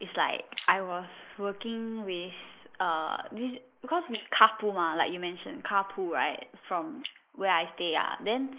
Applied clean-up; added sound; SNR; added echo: neural mask model Resemble Enhance denoiser.